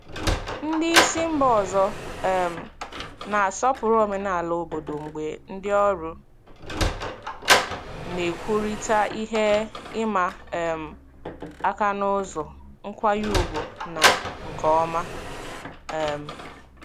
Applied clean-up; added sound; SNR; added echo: none; Sliding door; 3 dB; none.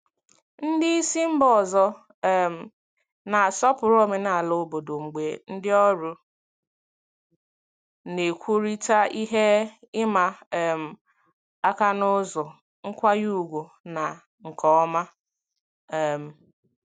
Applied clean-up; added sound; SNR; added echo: none; none; none; none.